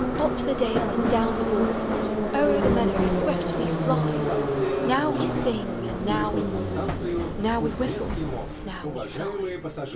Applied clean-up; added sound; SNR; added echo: none; Subway, metro, underground; -4 dB; none.